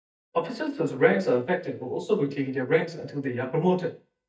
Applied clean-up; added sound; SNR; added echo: neural mask model DeepFilterNet 3.